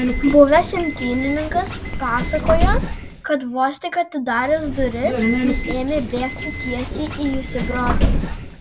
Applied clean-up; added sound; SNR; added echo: none; Subway, metro, underground; 2 dB; none.